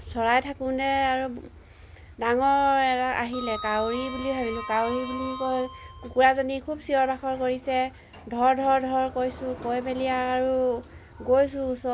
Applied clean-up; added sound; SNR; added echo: none; Sliding door; 17 dB; none.